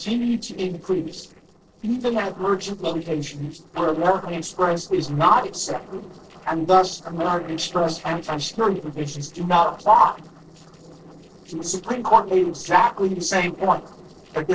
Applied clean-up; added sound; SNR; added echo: neural separator model SepFormer DNS4.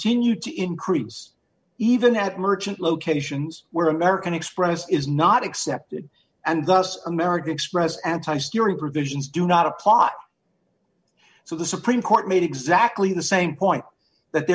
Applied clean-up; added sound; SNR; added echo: none; none; none; none.